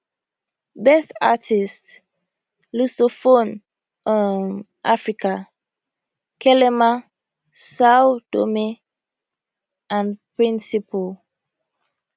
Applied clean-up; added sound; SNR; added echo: none; none; none; none.